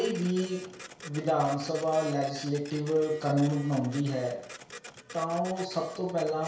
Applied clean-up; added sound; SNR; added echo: none; Printer; 16 dB; reverberation time 0.5 s.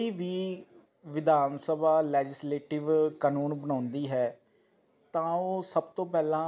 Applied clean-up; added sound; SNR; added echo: none; none; none; none.